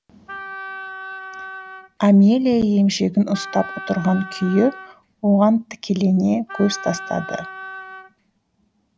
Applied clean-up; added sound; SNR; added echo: none; Wind instrument, woodwind instrument; 14 dB; none.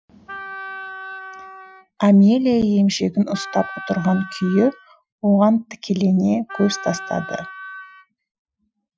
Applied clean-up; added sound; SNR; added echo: classical method Wiener filter.